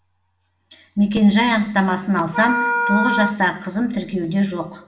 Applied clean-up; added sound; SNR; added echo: none; Wind instrument, woodwind instrument; 4 dB; reverberation time 0.8 s.